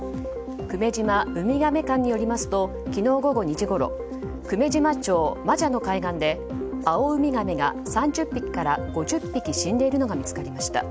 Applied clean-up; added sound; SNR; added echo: none; none; none; none.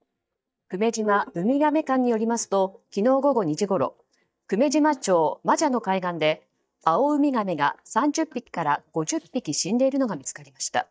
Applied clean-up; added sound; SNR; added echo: neural mask model DeepFilterNet 3.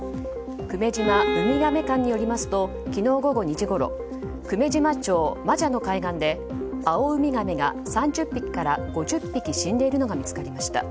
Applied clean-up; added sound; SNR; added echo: none; Bowed string instrument; 6 dB; none.